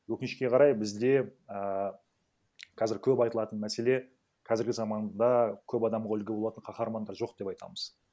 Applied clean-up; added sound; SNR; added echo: none; none; none; none.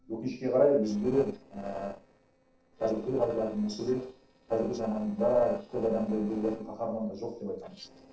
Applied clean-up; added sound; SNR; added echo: neural separator model SepFormer DNS4.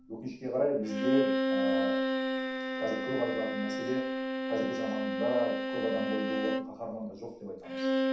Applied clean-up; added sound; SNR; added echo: none; Bowed string instrument; -2 dB; reverberation time 0.7 s.